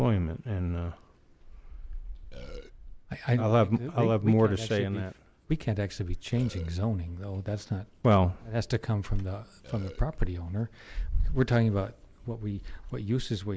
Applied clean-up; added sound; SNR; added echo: none; Burping, eructation; 16 dB; none.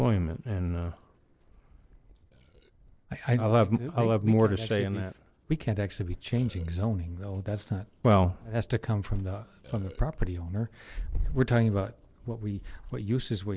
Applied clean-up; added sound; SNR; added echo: neural separator model SepFormer DNS4.